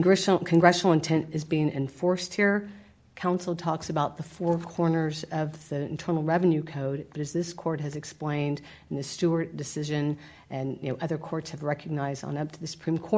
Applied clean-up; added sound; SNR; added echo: none; none; none; none.